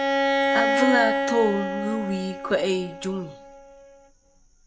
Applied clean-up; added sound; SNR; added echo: none; Bowed string instrument; 0 dB; none.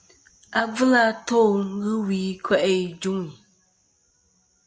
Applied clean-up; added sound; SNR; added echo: none; none; none; none.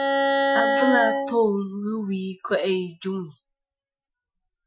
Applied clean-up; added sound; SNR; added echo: classical method Wiener filter.